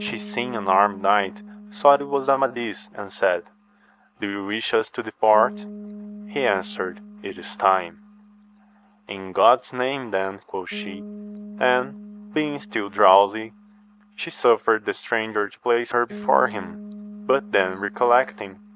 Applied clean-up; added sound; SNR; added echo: none; Bass guitar; 17 dB; none.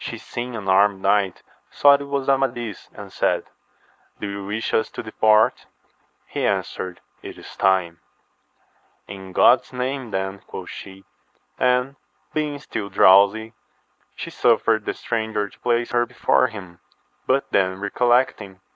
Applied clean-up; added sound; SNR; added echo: none; none; none; none.